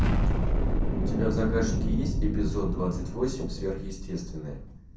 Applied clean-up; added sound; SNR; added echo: none; Explosion; -5 dB; reverberation time 0.6 s.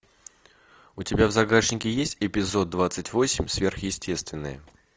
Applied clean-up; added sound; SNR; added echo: none; none; none; none.